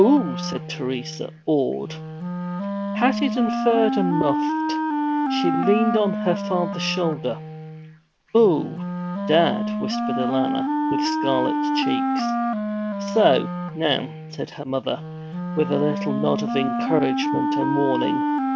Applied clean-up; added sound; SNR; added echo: none; Wind instrument, woodwind instrument; 1 dB; none.